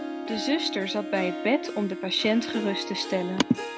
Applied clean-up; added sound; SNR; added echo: none; Harp; 7 dB; none.